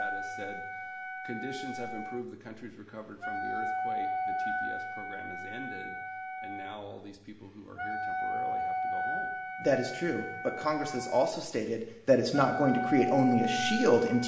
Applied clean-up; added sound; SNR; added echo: none; Wind instrument, woodwind instrument; 4 dB; reverberation time 0.9 s.